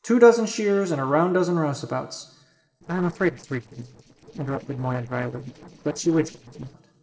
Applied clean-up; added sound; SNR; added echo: neural separator model SepFormer DNS4.